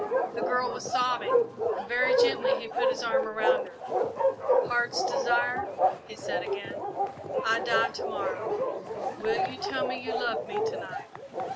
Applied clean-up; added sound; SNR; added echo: none; Bark; -5 dB; none.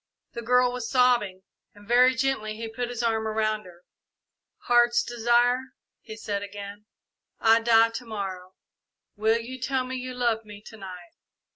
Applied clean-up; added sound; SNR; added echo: none; none; none; none.